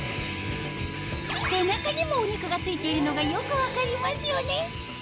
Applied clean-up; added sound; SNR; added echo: none; Wind instrument, woodwind instrument; 14 dB; none.